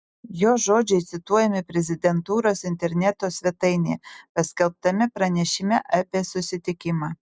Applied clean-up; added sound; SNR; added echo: none; none; none; none.